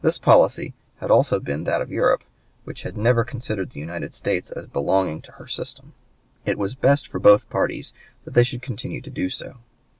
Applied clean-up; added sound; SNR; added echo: none; none; none; none.